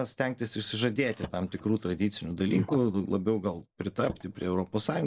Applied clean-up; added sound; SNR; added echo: neural mask model Resemble Enhance denoiser.